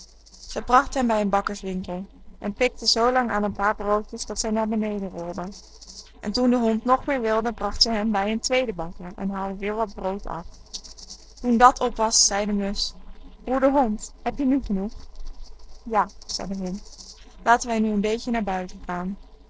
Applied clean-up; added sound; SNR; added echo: neural separator model SepFormer DNS4.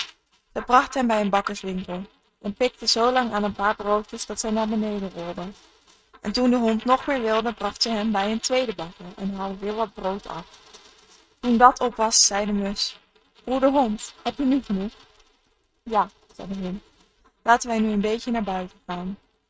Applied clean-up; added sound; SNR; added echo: neural mask model RNNoise.